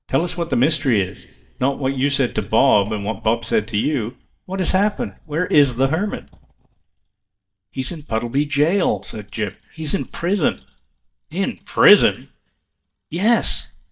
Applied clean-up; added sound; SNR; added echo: neural mask model DeepFilterNet 3.